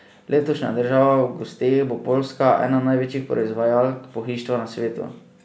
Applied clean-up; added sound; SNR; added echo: none; none; none; none.